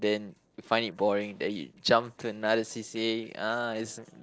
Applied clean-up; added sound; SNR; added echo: neural separator model SepFormer DNS4.